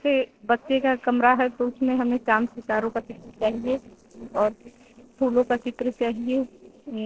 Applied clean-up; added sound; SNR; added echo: neural separator model SepFormer DNS4.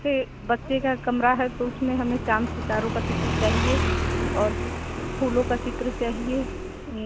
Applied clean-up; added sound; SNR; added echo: none; Motorcycle; 2 dB; none.